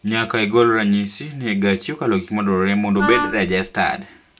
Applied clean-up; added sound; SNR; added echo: none; Wind instrument, woodwind instrument; 6 dB; none.